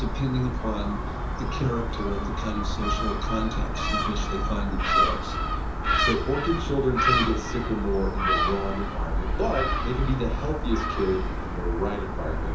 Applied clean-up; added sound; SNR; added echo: none; Gull, seagull; -3 dB; reverberation time 0.6 s.